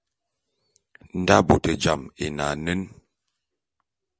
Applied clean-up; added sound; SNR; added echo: none; none; none; none.